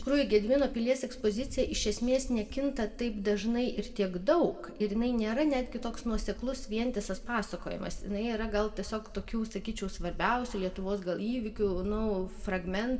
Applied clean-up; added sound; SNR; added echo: none; Wind; 10 dB; reverberation time 1.0 s.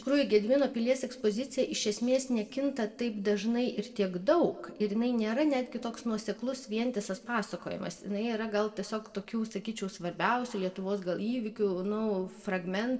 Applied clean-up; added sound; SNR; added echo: neural separator model SepFormer DNS4.